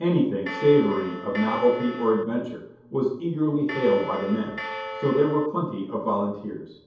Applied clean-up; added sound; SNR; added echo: none; Bell; 10 dB; reverberation time 0.7 s.